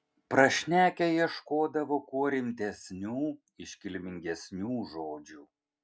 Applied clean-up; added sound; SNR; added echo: none; none; none; none.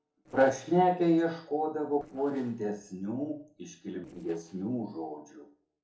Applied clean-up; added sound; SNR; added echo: neural separator model SepFormer DNS4.